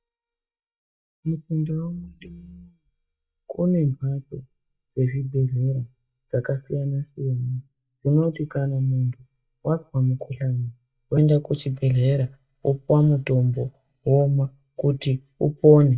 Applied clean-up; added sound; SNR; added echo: neural mask model DeepFilterNet 3.